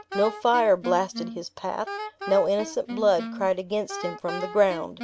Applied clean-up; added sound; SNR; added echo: none; Wind instrument, woodwind instrument; 11 dB; none.